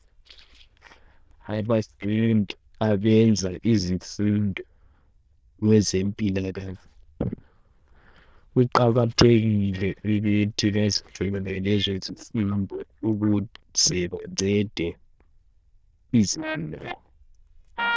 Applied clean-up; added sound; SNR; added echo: neural diffusion model UNIVERSE++.